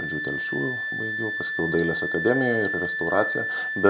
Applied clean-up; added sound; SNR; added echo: none; Wind instrument, woodwind instrument; 2 dB; none.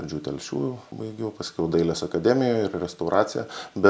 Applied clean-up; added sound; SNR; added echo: none; none; none; none.